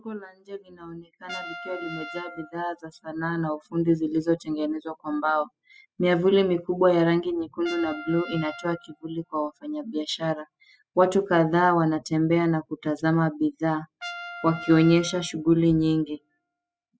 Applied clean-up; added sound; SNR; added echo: classical method spectral subtraction.